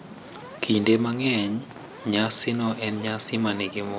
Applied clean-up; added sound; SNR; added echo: none; Fire; 15 dB; none.